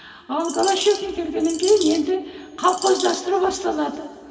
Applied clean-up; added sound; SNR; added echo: none; Bird vocalization, bird call, bird song; 10 dB; reverberation time 2.5 s.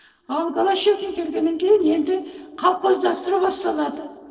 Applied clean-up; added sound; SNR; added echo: neural separator model SepFormer DNS4.